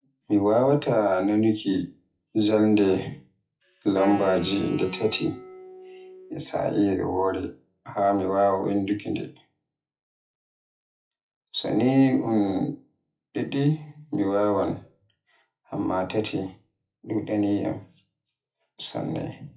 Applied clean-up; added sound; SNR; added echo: classical method WPE with log-MMSE.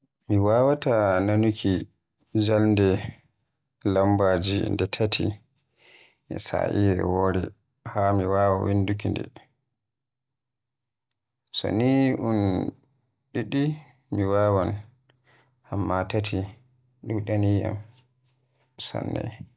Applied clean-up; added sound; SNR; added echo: none; none; none; none.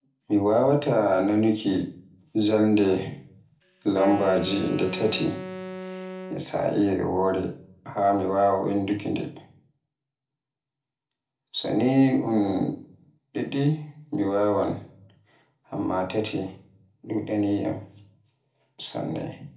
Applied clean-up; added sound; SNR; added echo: none; Wind instrument, woodwind instrument; 10 dB; reverberation time 0.4 s.